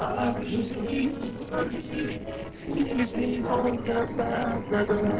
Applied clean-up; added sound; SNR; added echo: neural separator model SepFormer DNS4.